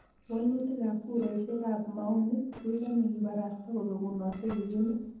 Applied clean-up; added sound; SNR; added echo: neural separator model SepFormer DNS4.